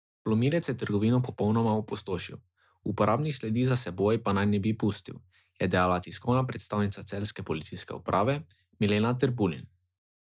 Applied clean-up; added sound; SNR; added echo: none; none; none; none.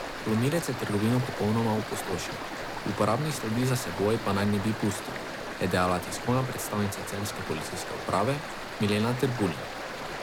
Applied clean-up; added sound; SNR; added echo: none; Stream; 7 dB; none.